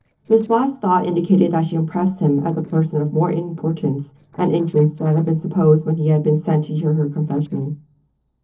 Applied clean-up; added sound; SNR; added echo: neural separator model SepFormer DNS4.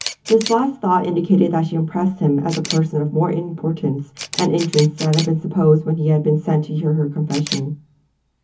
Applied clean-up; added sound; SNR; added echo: none; Camera; 15 dB; reverberation time 0.3 s.